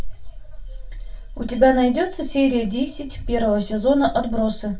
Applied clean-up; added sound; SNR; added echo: none; none; none; reverberation time 0.2 s.